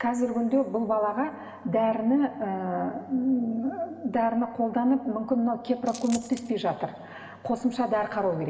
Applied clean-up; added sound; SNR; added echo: none; Coin (dropping); 16 dB; reverberation time 2.3 s.